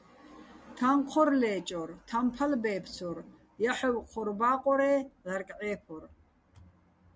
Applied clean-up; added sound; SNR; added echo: none; none; none; none.